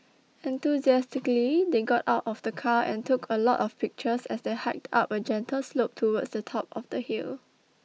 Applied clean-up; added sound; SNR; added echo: none; none; none; none.